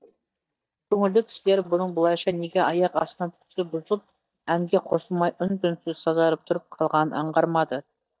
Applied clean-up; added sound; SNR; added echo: neural mask model DeepFilterNet 3.